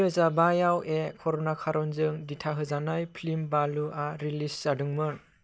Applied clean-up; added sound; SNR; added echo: none; none; none; none.